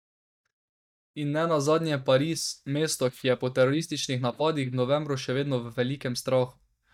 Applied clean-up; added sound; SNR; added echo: neural mask model DeepFilterNet 3.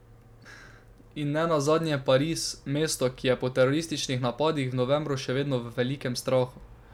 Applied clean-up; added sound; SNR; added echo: none; none; none; none.